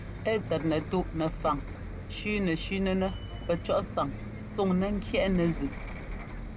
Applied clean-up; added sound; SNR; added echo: none; Bus; 7 dB; none.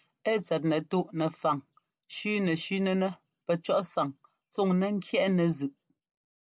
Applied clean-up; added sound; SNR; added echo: none; none; none; none.